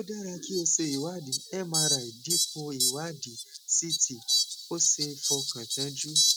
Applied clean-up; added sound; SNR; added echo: none; Fowl; -2 dB; none.